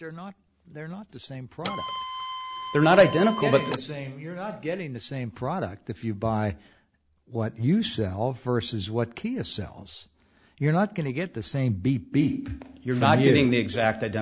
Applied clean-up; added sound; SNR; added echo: none; Printer; 8 dB; none.